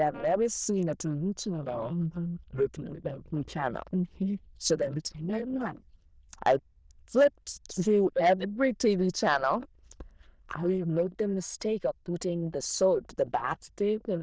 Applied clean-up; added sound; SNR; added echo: neural diffusion model UNIVERSE++.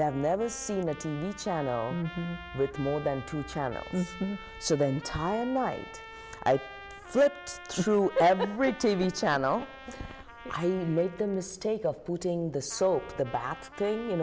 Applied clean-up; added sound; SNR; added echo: none; Trumpet; 16 dB; none.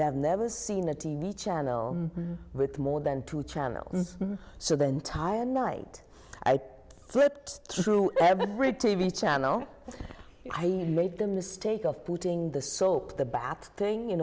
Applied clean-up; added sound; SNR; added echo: none; none; none; none.